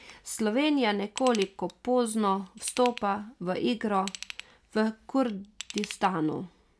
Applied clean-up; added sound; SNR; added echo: none; Ratchet, pawl / Tools; 17 dB; none.